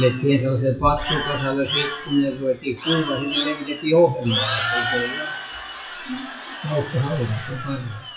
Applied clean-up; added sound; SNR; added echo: classical method WPE with log-MMSE.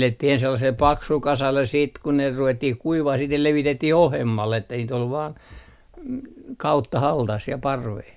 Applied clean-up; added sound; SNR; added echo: none; none; none; none.